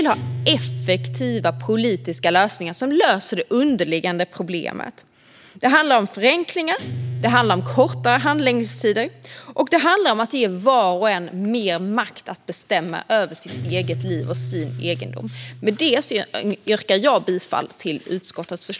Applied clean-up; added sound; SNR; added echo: none; Guitar; 12 dB; none.